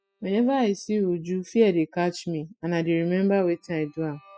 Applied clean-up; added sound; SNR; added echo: classical method spectral subtraction.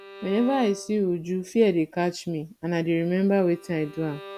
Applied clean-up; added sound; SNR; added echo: none; Bowed string instrument; 20 dB; none.